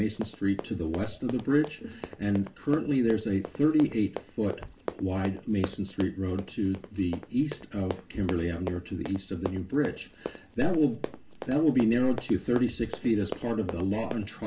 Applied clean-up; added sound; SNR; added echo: none; Run; 13 dB; reverberation time 0.2 s.